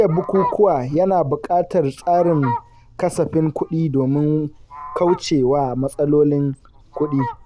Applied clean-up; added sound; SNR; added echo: none; Fowl; 14 dB; none.